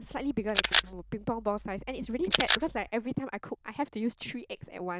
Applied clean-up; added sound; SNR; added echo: neural diffusion model UNIVERSE++.